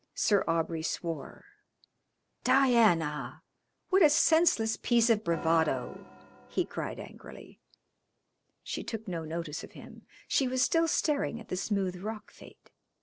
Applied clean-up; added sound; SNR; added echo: neural separator model SepFormer DNS4.